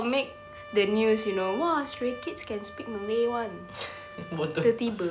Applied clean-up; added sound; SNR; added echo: none; Trumpet; 16 dB; none.